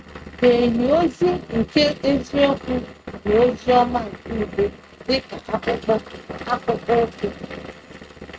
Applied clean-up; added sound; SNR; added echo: neural mask model RNNoise.